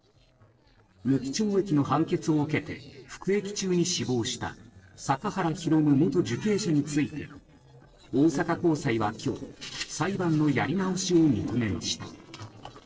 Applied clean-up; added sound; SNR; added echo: neural separator model SepFormer DNS4.